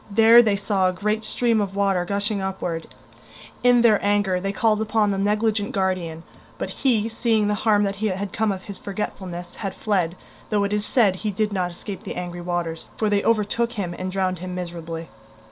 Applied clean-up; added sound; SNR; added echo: none; none; none; none.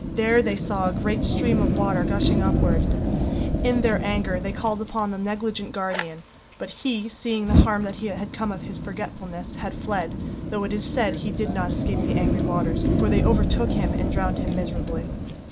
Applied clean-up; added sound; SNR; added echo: none; Fire; -3 dB; none.